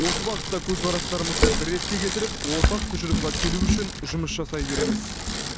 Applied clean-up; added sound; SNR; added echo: none; Bicycle; -3 dB; none.